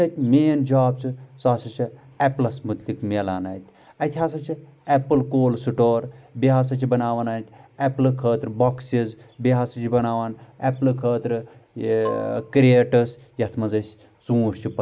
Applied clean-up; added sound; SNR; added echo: none; Marimba, xylophone; 19 dB; none.